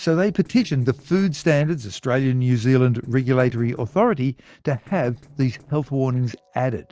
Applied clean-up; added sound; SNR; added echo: neural separator model SepFormer DNS4.